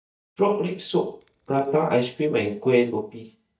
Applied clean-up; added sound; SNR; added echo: neural mask model DeepFilterNet 3.